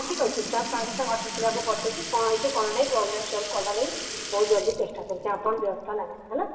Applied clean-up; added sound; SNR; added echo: none; Sink (filling or washing) / Liquid; 8 dB; reverberation time 2.6 s.